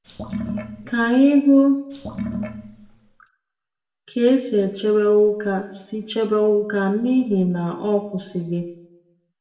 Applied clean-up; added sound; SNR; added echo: none; Sink (filling or washing) / Water; 11 dB; reverberation time 0.6 s.